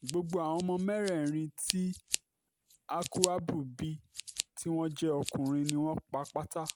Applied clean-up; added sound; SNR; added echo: none; Scissors; 9 dB; none.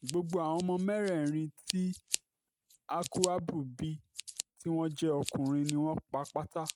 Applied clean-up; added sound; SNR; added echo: neural mask model RNNoise.